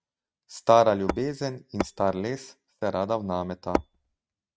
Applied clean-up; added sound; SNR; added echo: neural mask model RNNoise.